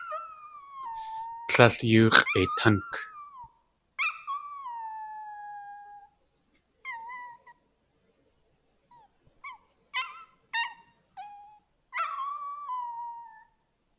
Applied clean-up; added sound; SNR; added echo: none; Dog; 8 dB; none.